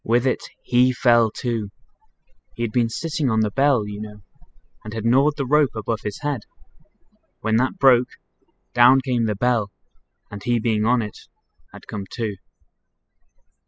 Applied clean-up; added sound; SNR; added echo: classical method spectral subtraction.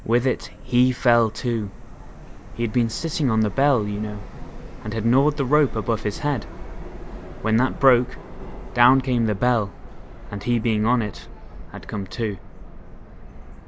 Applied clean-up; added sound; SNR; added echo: none; Subway, metro, underground; 12 dB; none.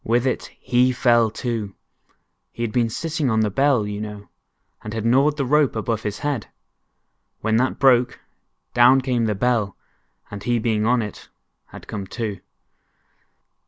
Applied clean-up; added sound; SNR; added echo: none; none; none; none.